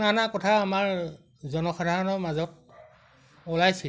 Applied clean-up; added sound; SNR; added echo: none; none; none; none.